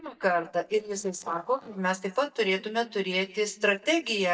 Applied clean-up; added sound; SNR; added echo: neural mask model DeepFilterNet 3.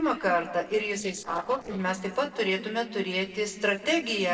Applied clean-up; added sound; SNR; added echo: neural separator model SepFormer DNS4.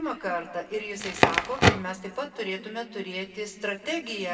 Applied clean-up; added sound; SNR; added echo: none; Crackle; -5 dB; reverberation time 1.5 s.